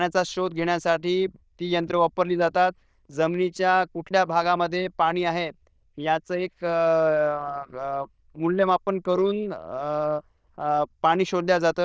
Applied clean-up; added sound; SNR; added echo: neural diffusion model UNIVERSE++.